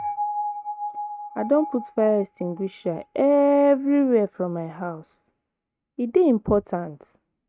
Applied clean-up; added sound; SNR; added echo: neural mask model RNNoise.